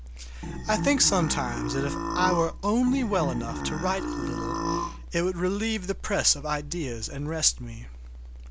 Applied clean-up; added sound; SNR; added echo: none; Burping, eructation; 4 dB; none.